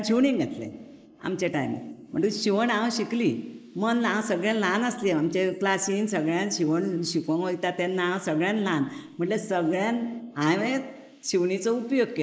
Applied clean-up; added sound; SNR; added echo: neural mask model Resemble Enhance denoiser.